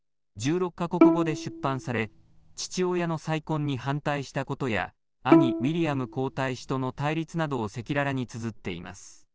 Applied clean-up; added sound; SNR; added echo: none; Bowed string instrument; -3 dB; none.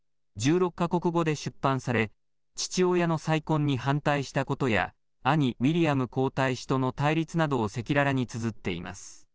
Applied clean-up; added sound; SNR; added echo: none; none; none; none.